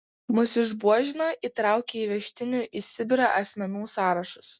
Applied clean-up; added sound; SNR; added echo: none; none; none; none.